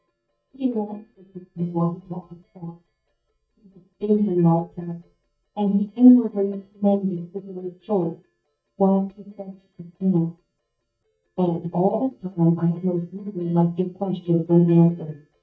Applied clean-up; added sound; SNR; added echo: neural mask model DeepFilterNet 3.